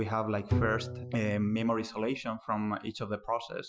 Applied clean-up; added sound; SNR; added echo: classical method Wiener filter.